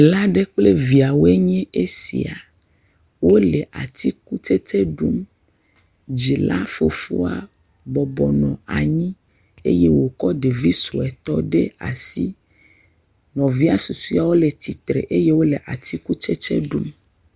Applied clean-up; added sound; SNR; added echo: none; none; none; none.